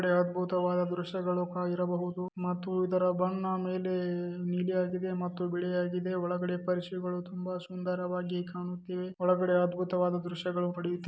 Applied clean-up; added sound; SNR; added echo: none; none; none; none.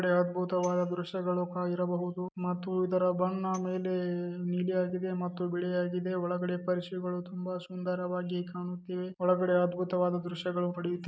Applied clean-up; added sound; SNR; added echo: neural mask model RNNoise.